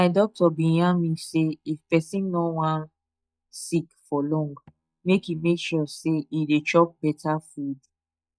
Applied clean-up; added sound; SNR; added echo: neural mask model DeepFilterNet 3.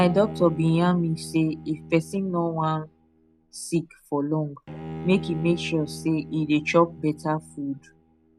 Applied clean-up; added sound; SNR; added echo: none; Bowed string instrument; 14 dB; none.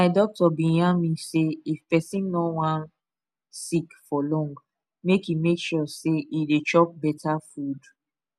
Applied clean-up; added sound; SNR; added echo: none; none; none; none.